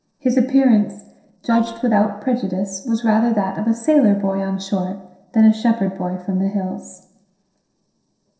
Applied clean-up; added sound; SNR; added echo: neural separator model SepFormer DNS4.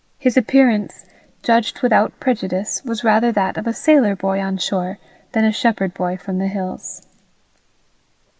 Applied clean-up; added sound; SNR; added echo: none; none; none; none.